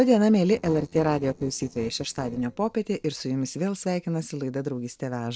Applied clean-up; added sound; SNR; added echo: neural separator model SepFormer DNS4.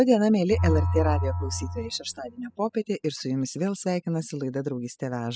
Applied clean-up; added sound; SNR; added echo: classical method spectral subtraction.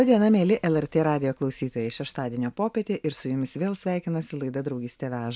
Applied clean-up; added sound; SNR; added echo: none; none; none; none.